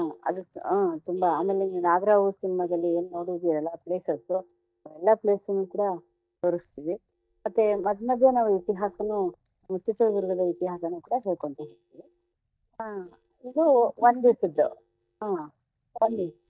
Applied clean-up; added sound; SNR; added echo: neural mask model DeepFilterNet 3.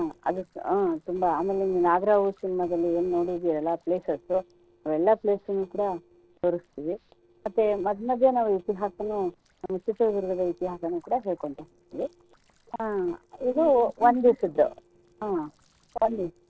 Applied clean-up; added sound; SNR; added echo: neural separator model SepFormer DNS4.